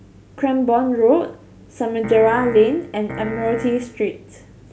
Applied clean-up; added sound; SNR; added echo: none; Piano; 12 dB; none.